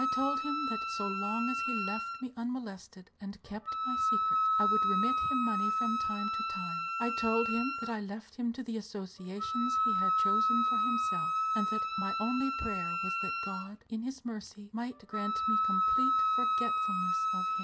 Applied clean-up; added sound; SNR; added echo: none; Wind instrument, woodwind instrument; -5 dB; none.